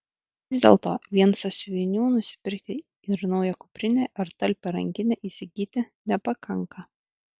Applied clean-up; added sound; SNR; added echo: none; none; none; none.